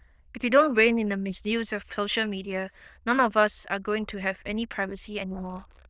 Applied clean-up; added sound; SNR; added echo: neural diffusion model UNIVERSE++.